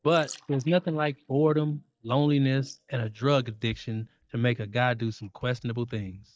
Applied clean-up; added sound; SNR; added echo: neural mask model DeepFilterNet 3.